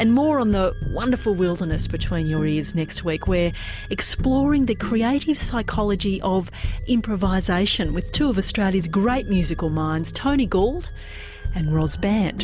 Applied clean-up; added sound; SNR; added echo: none; none; none; none.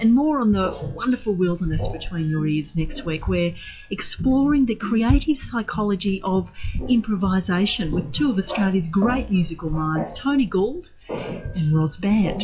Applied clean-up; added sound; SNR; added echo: classical method WPE with log-MMSE.